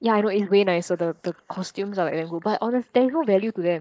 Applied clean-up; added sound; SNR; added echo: neural mask model Resemble Enhance denoiser.